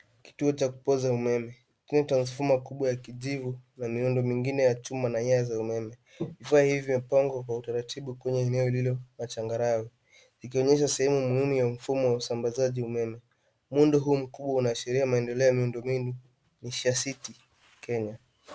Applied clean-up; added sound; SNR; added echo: none; none; none; none.